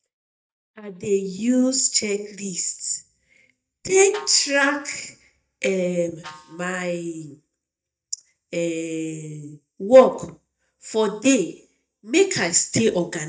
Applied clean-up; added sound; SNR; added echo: neural mask model DeepFilterNet 3.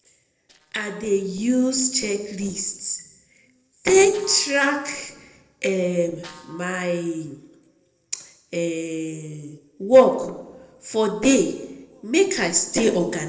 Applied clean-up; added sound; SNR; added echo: neural separator model SepFormer DNS4.